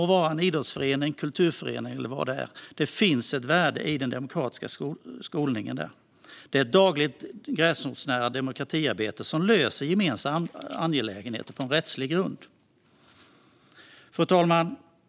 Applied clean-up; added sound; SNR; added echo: none; none; none; none.